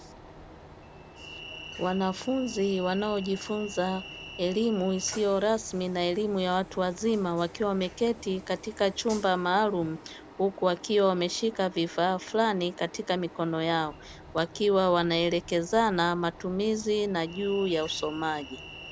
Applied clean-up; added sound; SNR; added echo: none; Train; 17 dB; none.